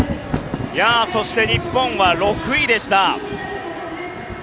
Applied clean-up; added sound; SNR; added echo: none; Thunder; 9 dB; none.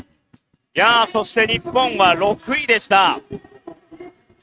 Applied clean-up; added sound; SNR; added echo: neural mask model RNNoise.